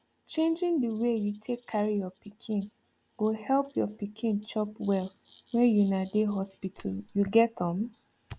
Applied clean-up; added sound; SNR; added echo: none; none; none; none.